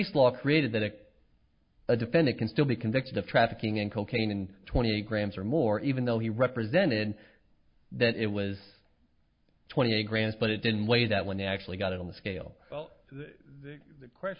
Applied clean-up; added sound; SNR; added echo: none; none; none; none.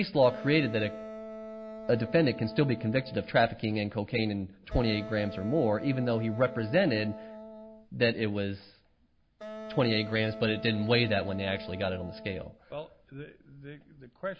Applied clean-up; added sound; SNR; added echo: none; Wind instrument, woodwind instrument; 13 dB; none.